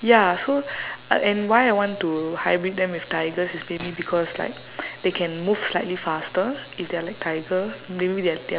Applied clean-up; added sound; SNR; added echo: none; none; none; none.